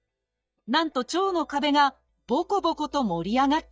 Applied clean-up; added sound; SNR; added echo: neural mask model DeepFilterNet 3.